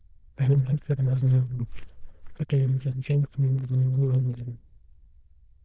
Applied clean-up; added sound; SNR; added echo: neural diffusion model UNIVERSE++.